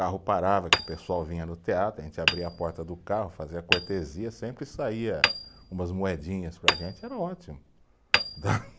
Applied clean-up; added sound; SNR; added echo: none; Hammer; 1 dB; none.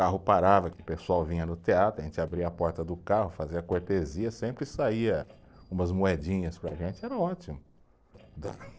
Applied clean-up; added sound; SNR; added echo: neural separator model SepFormer DNS4.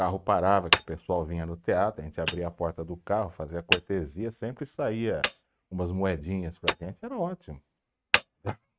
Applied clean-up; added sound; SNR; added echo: neural mask model RNNoise.